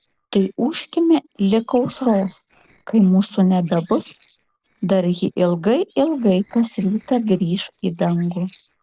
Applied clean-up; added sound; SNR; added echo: neural separator model SepFormer DNS4.